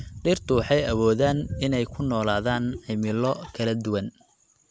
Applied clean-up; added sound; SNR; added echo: none; none; none; none.